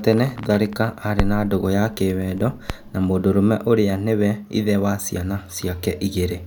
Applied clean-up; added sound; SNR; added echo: none; Crackle; 9 dB; none.